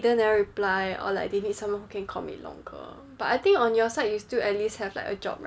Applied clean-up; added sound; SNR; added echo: none; none; none; none.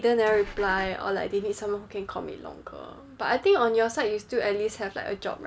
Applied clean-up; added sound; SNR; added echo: none; Engine / Car; 12 dB; none.